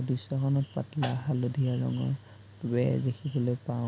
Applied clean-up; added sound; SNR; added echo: none; none; none; none.